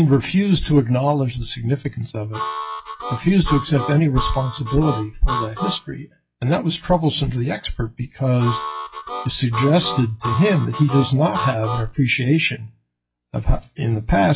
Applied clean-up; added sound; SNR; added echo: classical method log-MMSE.